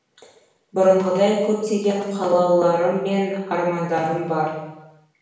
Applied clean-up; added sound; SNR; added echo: none; none; none; reverberation time 0.9 s.